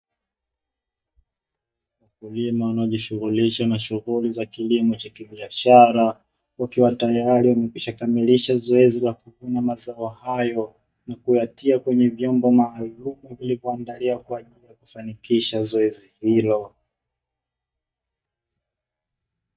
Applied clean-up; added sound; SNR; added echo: neural mask model DeepFilterNet 3.